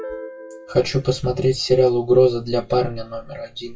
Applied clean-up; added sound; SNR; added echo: classical method WPE with log-MMSE.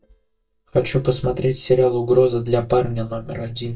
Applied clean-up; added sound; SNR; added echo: neural mask model DeepFilterNet 3.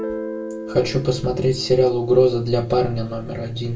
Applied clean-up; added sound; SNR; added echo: none; Guitar; 13 dB; reverberation time 0.2 s.